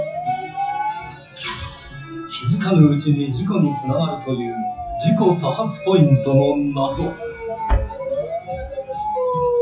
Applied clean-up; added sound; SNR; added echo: classical method WPE with log-MMSE.